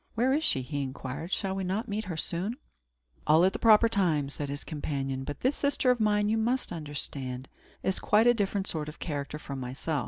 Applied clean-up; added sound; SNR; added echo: none; none; none; none.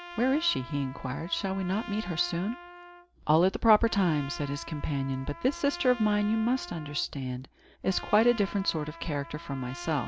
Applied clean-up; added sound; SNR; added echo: none; Trumpet; 16 dB; none.